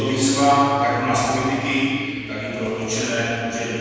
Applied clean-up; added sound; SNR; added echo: none; Harp; 12 dB; reverberation time 2.1 s.